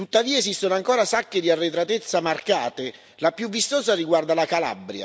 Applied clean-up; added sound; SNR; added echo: none; none; none; none.